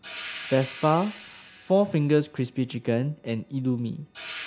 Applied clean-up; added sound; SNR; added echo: none; Hi-hat; 16 dB; none.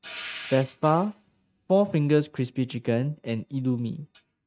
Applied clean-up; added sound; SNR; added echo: neural mask model RNNoise.